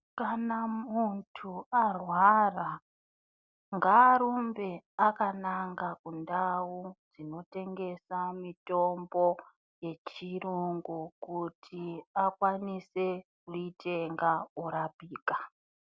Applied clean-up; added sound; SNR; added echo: none; none; none; none.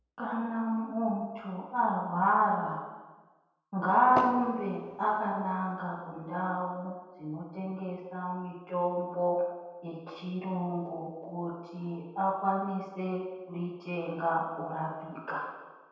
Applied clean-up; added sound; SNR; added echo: none; Fireworks; 7 dB; reverberation time 1.1 s.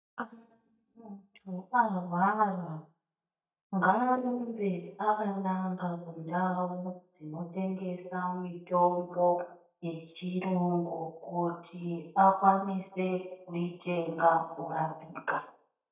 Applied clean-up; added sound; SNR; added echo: neural mask model DeepFilterNet 3.